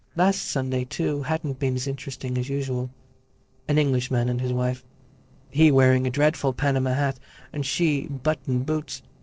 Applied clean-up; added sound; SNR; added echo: neural separator model SepFormer DNS4.